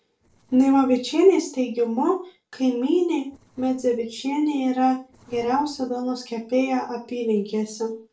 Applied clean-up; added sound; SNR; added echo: neural separator model SepFormer DNS4.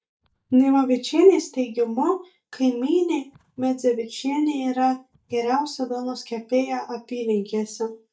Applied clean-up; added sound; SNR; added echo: neural mask model DeepFilterNet 3.